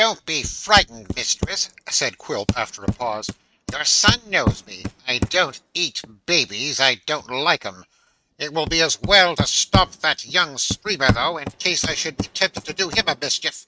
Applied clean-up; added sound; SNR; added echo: neural mask model RNNoise.